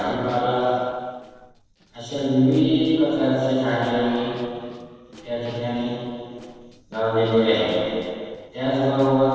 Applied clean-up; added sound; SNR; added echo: neural separator model SepFormer DNS4.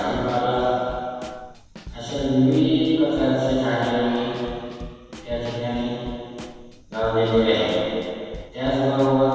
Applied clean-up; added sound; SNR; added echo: none; Snare drum / Drum kit; 17 dB; reverberation time 2.1 s.